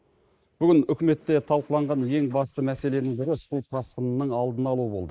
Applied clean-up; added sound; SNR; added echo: neural mask model Resemble Enhance denoiser.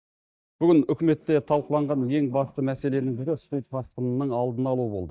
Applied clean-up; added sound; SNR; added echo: neural mask model DeepFilterNet 3.